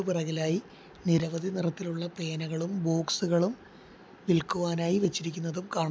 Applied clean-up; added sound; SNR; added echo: none; none; none; none.